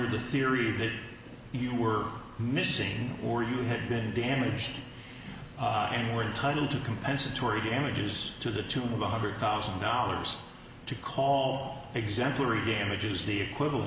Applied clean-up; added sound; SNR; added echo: none; none; none; none.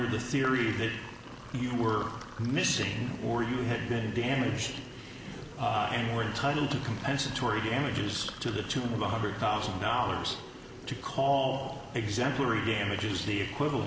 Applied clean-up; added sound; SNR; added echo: none; Sink (filling or washing); 18 dB; none.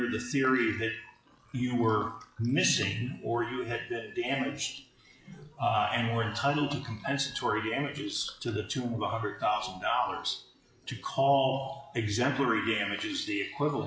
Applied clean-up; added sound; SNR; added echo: classical method log-MMSE.